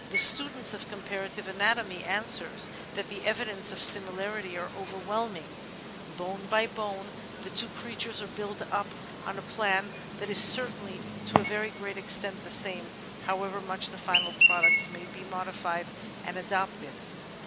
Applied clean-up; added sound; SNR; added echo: none; Chirp, tweet; 0 dB; none.